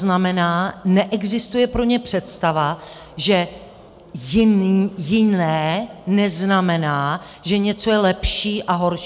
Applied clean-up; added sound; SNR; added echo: none; none; none; none.